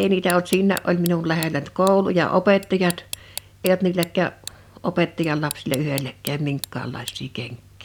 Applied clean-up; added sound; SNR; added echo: none; Tick; 17 dB; none.